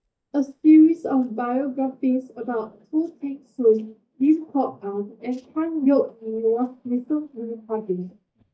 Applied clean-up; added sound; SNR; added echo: neural mask model DeepFilterNet 3.